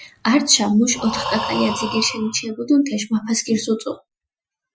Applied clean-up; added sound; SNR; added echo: classical method Wiener filter.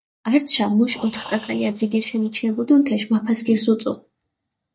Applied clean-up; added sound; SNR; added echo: neural mask model DeepFilterNet 3.